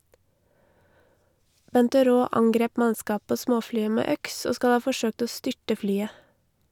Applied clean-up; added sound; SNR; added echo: none; none; none; none.